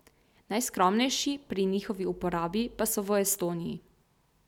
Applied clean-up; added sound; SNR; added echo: none; none; none; none.